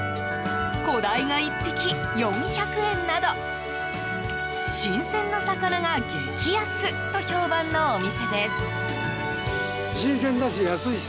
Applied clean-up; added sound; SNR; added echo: none; Organ; 6 dB; none.